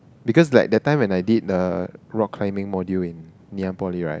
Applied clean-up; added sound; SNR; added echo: none; none; none; none.